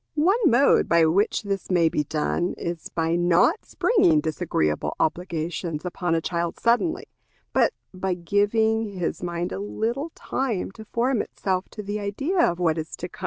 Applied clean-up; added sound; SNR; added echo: none; none; none; none.